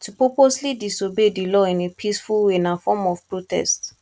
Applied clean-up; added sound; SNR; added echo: none; none; none; none.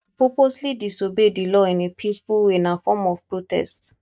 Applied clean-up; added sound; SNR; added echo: neural mask model DeepFilterNet 3.